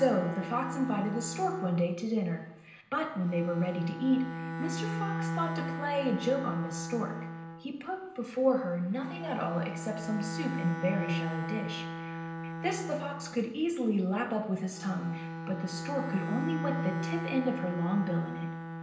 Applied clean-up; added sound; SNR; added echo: none; Bowed string instrument; 5 dB; reverberation time 0.9 s.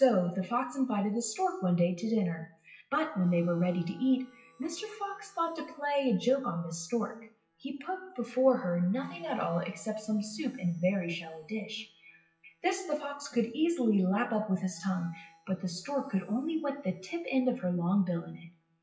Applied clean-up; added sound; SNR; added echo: classical method WPE with log-MMSE.